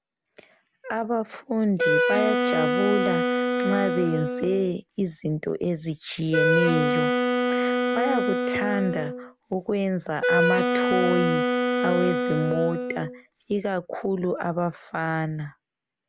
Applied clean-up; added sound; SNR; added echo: none; Wind instrument, woodwind instrument; -3 dB; none.